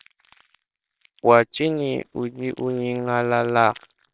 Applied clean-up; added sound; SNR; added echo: neural separator model SepFormer WHAMR!.